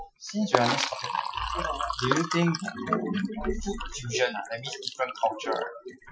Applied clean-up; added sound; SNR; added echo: classical method Wiener filter.